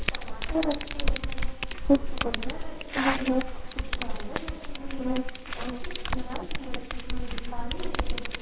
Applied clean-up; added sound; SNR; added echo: neural separator model SepFormer WHAMR!.